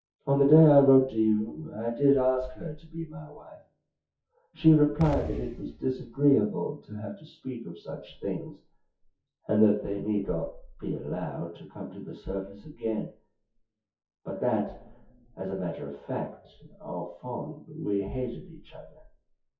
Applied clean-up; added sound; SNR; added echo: classical method WPE with log-MMSE.